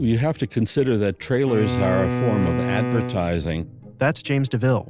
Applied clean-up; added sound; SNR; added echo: none; Bowed string instrument; 4 dB; none.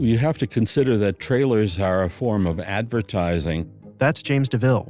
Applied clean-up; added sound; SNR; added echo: none; none; none; none.